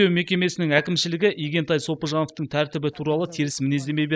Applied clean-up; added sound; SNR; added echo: neural mask model Resemble Enhance denoiser.